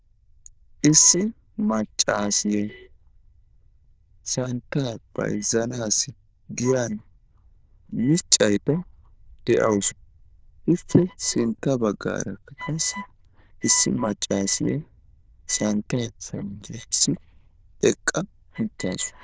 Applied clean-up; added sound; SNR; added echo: neural diffusion model UNIVERSE++.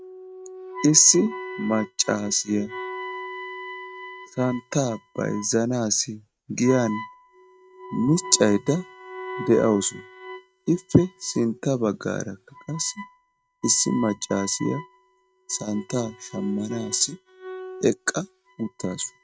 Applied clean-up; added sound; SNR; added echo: neural mask model RNNoise.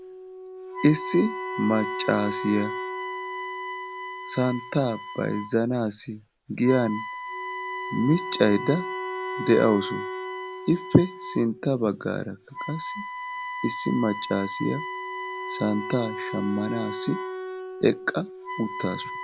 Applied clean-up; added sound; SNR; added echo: none; Wind instrument, woodwind instrument + Wind instrument, woodwind instrument; 9 dB; none.